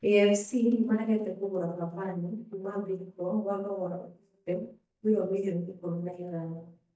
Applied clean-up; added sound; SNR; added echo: neural mask model DeepFilterNet 3.